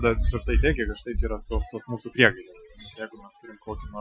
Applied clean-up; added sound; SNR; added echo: classical method Wiener filter.